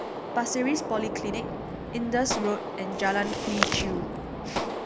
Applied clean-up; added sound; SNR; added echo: none; Chewing, mastication + Gunshot, gunfire; 1 dB; none.